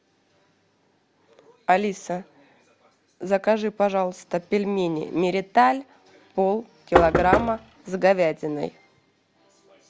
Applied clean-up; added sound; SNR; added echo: none; Knock; 0 dB; none.